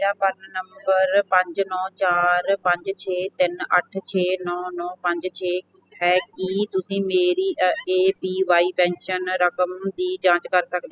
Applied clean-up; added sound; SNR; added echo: classical method spectral subtraction.